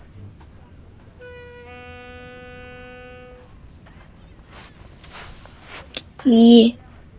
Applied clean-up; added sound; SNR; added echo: none; Walk, footsteps + Wind instrument, woodwind instrument; 20 dB; none.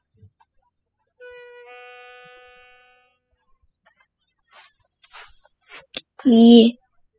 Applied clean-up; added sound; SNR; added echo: classical method spectral subtraction.